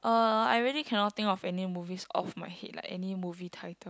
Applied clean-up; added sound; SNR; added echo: none; none; none; none.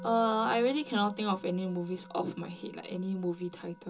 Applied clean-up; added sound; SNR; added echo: none; Musical instrument; 18 dB; reverberation time 0.2 s.